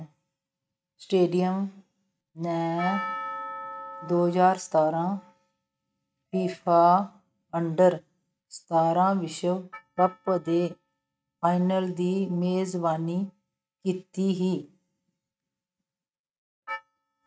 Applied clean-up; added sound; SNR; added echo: neural mask model RNNoise.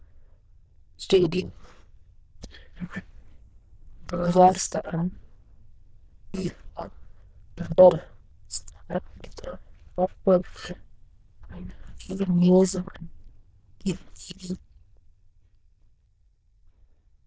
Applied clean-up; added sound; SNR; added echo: neural diffusion model UNIVERSE++.